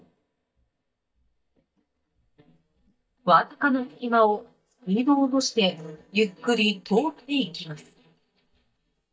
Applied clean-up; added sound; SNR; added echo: neural mask model DeepFilterNet 3.